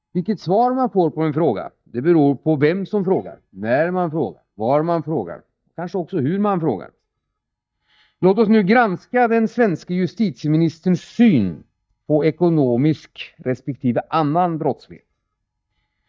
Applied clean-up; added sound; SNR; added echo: neural mask model DeepFilterNet 3.